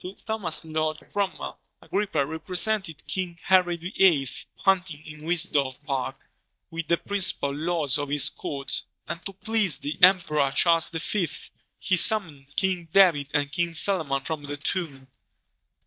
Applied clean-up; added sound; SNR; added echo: neural mask model DeepFilterNet 3.